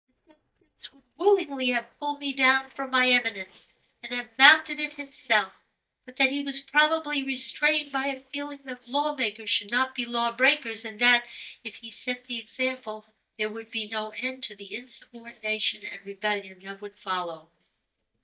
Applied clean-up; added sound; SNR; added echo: neural mask model DeepFilterNet 3.